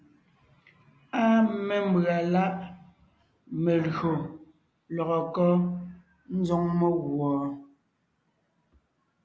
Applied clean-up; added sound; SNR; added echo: none; none; none; none.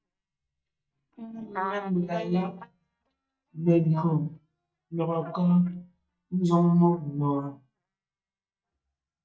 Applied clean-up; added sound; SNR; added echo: neural mask model DeepFilterNet 3.